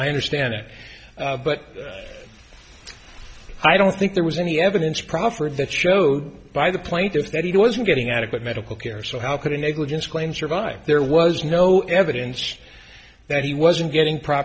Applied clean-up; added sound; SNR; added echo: none; none; none; none.